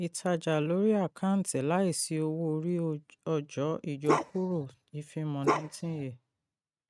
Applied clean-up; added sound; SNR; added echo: neural mask model RNNoise.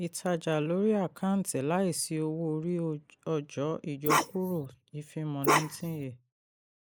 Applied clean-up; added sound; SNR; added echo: neural mask model Resemble Enhance denoiser.